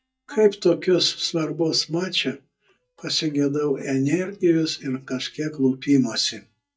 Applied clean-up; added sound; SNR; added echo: neural mask model DeepFilterNet 3.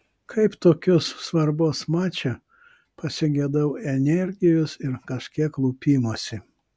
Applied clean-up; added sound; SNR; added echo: none; none; none; none.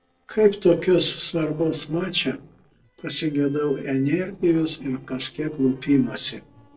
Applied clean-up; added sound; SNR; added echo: neural separator model SepFormer DNS4.